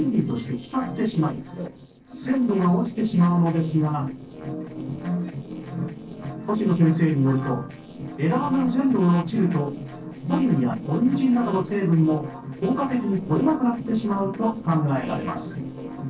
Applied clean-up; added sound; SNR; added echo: neural separator model SepFormer DNS4.